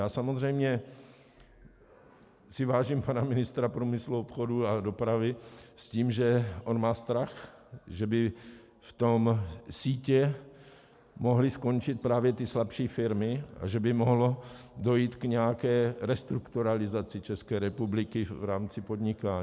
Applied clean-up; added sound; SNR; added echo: none; Chime; 18 dB; none.